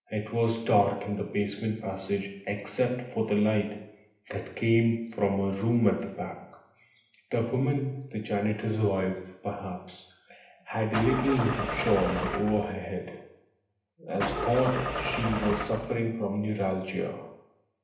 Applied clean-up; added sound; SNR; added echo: none; Engine starting / Car; 3 dB; reverberation time 0.8 s.